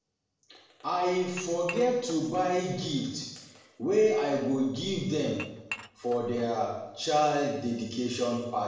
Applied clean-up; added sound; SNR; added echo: none; Dishes, pots, and pans / Chink, clink; 16 dB; reverberation time 0.8 s.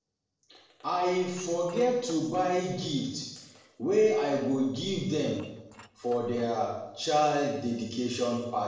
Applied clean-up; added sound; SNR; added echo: neural separator model SepFormer DNS4.